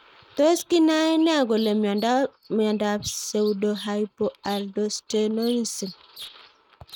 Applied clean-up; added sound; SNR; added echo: neural mask model RNNoise.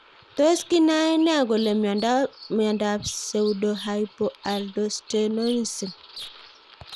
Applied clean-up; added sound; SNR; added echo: none; Bird vocalization, bird call, bird song; 19 dB; none.